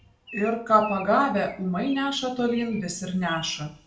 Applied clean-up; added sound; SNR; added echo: none; Bird vocalization, bird call, bird song; 20 dB; reverberation time 0.4 s.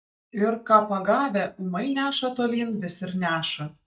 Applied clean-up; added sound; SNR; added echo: neural mask model DeepFilterNet 3.